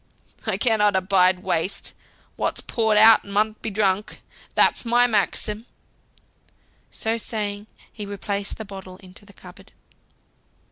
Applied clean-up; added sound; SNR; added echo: none; none; none; none.